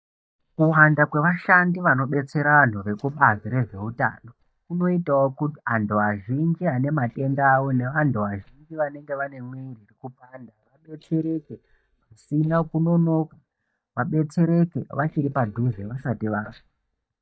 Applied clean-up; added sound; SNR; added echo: neural mask model DeepFilterNet 3.